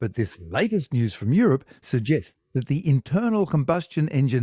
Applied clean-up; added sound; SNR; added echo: neural mask model DeepFilterNet 3.